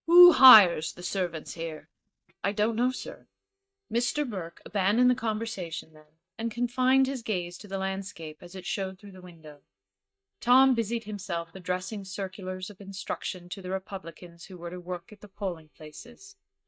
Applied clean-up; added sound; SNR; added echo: neural mask model DeepFilterNet 3.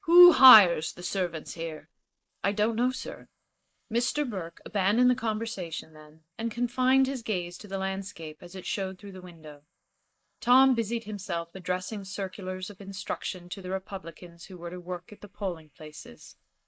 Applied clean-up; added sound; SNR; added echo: neural mask model Resemble Enhance denoiser.